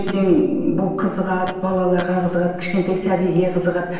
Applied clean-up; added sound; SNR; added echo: none; Glass; 17 dB; reverberation time 1.3 s.